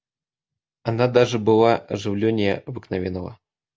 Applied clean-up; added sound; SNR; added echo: none; none; none; none.